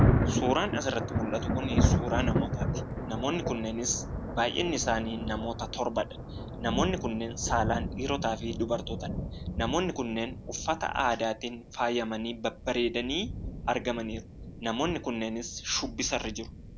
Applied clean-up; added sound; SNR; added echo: none; Thunder; 1 dB; none.